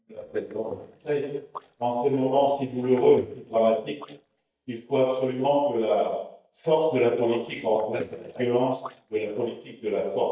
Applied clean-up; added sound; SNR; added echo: neural mask model DeepFilterNet 3.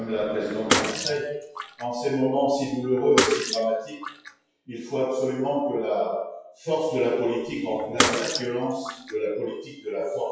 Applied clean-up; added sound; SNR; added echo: classical method WPE with log-MMSE.